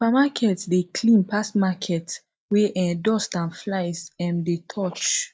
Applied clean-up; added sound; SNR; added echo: neural mask model DeepFilterNet 3.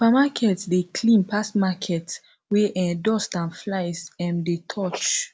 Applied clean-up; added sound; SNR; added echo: none; none; none; none.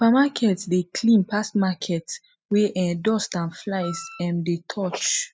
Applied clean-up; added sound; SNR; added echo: classical method spectral subtraction.